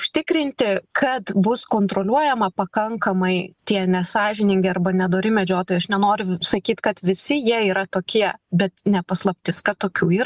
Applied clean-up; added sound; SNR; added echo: none; none; none; none.